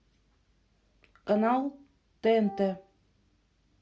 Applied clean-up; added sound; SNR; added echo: none; Wind instrument, woodwind instrument; 14 dB; none.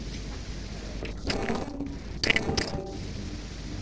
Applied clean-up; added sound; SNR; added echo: neural separator model SepFormer DNS4.